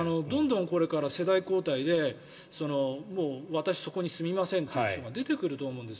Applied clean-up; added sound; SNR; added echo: none; none; none; reverberation time 1.3 s.